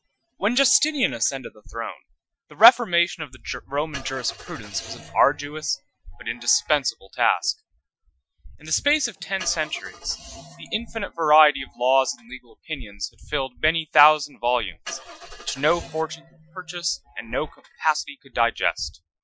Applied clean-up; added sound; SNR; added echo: classical method Wiener filter.